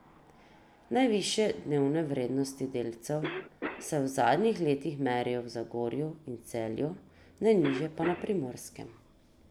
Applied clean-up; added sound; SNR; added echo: none; Cough; 15 dB; none.